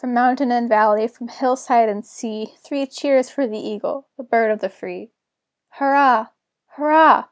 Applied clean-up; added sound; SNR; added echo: none; none; none; none.